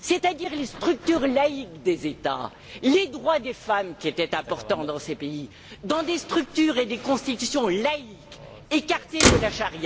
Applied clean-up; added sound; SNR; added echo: none; Motor vehicle (road); 7 dB; none.